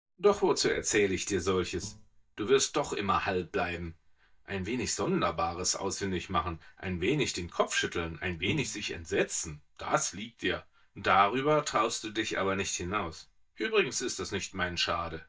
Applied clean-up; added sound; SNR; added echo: neural mask model DeepFilterNet 3.